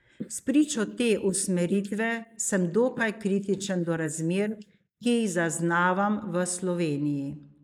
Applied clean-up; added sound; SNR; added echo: neural mask model Resemble Enhance denoiser.